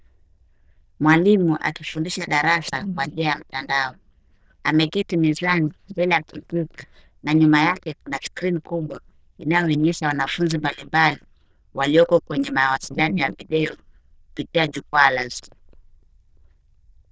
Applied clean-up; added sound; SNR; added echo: neural diffusion model UNIVERSE++.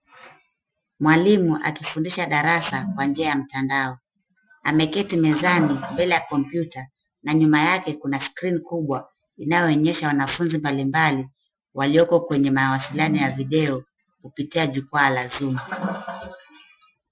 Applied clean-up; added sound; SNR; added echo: classical method Wiener filter.